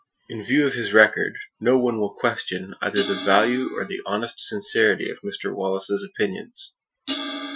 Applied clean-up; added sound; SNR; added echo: classical method Wiener filter.